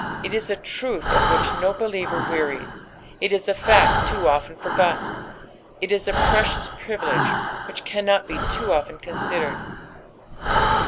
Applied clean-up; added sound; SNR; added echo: none; Breathing; 0 dB; none.